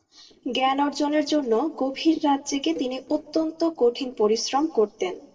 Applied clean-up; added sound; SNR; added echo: neural separator model SepFormer DNS4.